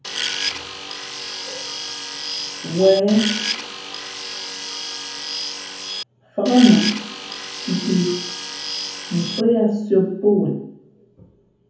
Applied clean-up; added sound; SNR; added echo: none; Tools; 6 dB; reverberation time 0.7 s.